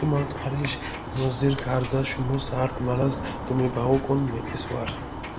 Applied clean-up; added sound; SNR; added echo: none; Bird; 7 dB; none.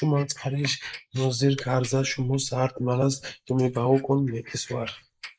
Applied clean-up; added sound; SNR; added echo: neural mask model Resemble Enhance denoiser.